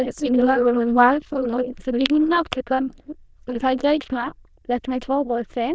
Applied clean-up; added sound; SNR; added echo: neural diffusion model UNIVERSE++.